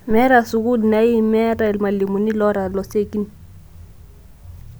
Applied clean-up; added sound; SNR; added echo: none; none; none; none.